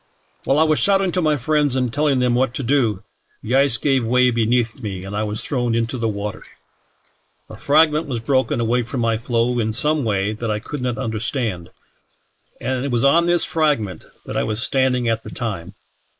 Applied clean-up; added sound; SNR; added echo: neural mask model Resemble Enhance denoiser.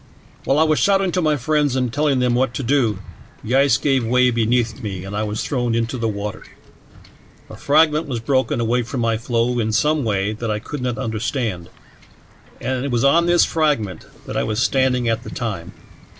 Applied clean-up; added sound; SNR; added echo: none; Wind / Ocean / Boat, Water vehicle; 18 dB; none.